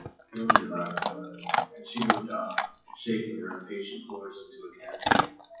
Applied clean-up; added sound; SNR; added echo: classical method WPE with log-MMSE.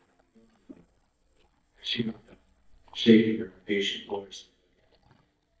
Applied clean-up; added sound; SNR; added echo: neural mask model DeepFilterNet 3.